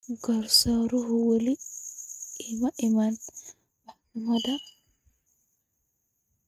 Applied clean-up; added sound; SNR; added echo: neural mask model RNNoise.